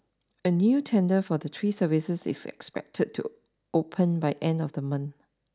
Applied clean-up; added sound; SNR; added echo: none; none; none; none.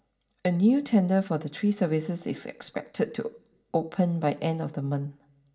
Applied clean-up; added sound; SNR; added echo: none; none; none; reverberation time 0.4 s.